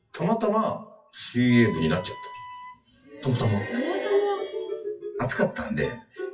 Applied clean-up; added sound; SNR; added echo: classical method WPE with log-MMSE.